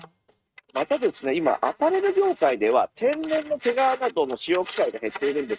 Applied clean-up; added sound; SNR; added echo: neural mask model RNNoise.